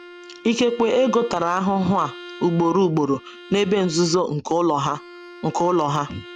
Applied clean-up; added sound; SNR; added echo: none; Bowed string instrument; 20 dB; none.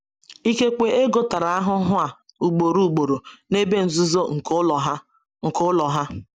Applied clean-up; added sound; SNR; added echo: none; none; none; none.